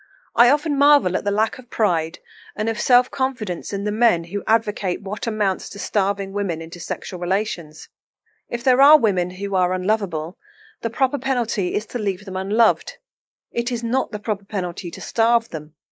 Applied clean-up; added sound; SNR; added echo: neural mask model Resemble Enhance denoiser.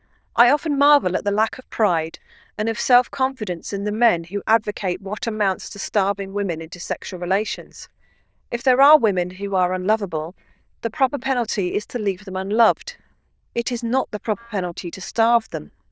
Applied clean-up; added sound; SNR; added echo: neural diffusion model UNIVERSE++.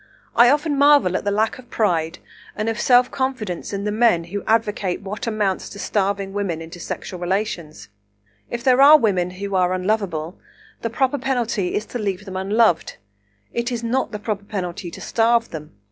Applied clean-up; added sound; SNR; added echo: none; none; none; none.